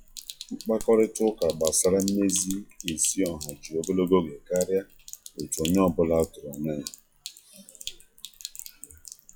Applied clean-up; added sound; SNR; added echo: classical method log-MMSE.